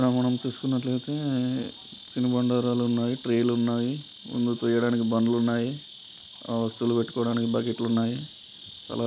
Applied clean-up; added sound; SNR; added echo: none; Insect; 0 dB; none.